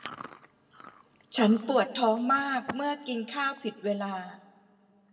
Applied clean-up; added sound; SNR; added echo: none; Chewing, mastication; 18 dB; reverberation time 1.0 s.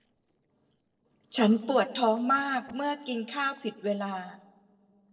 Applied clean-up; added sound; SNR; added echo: neural separator model SepFormer DNS4.